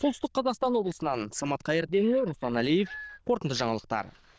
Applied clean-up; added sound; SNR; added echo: neural diffusion model UNIVERSE++.